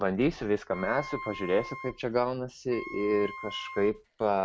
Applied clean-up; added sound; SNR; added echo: none; Wind instrument, woodwind instrument; 13 dB; none.